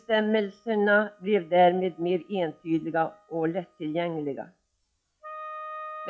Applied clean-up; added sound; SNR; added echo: classical method log-MMSE.